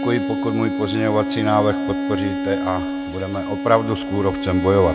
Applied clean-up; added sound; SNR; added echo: none; Bowed string instrument; 3 dB; none.